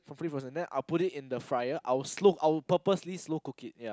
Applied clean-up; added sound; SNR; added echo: none; none; none; none.